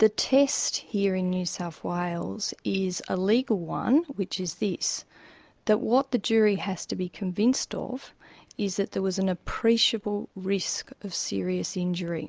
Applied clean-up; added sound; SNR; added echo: none; none; none; none.